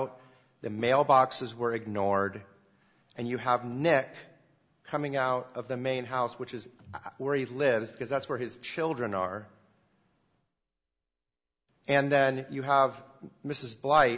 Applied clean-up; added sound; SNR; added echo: none; none; none; none.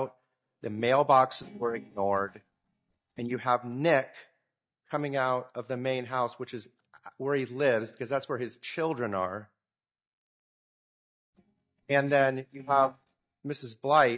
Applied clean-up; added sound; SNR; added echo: neural mask model DeepFilterNet 3.